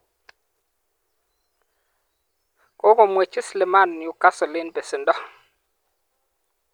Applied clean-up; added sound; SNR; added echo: none; none; none; none.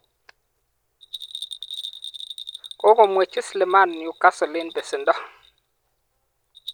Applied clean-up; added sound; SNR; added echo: none; Bell; 17 dB; none.